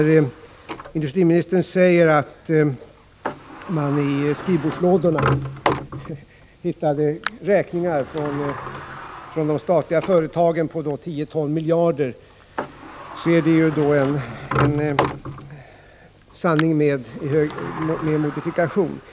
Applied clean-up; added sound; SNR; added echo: none; Sliding door; 10 dB; none.